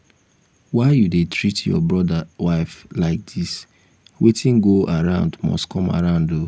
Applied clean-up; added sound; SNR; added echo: none; none; none; none.